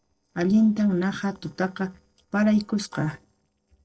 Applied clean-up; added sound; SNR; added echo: neural separator model SepFormer DNS4.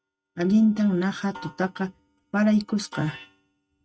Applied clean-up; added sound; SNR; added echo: neural mask model RNNoise.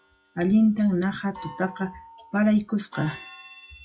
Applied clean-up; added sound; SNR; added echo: classical method log-MMSE.